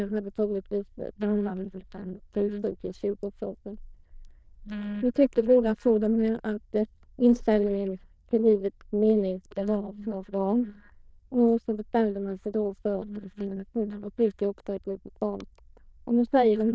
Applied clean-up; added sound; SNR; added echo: neural diffusion model UNIVERSE++.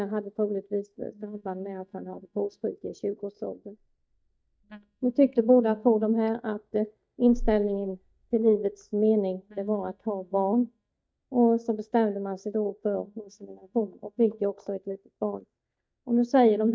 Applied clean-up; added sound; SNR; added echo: neural mask model DeepFilterNet 3.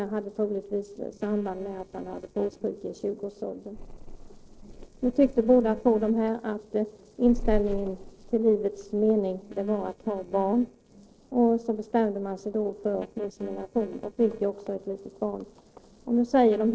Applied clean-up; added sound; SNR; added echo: neural separator model SepFormer DNS4.